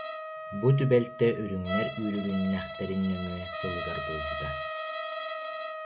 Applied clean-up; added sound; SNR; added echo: none; Trumpet + Bowed string instrument; 6 dB; none.